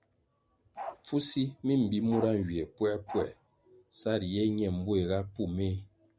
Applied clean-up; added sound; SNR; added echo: none; Bark; 12 dB; none.